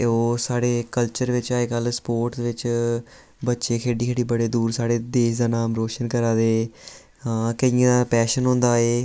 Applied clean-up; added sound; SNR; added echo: none; none; none; none.